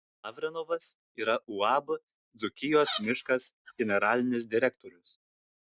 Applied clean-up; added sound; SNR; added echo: neural mask model DeepFilterNet 3.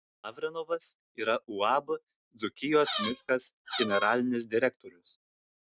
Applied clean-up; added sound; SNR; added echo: neural mask model RNNoise.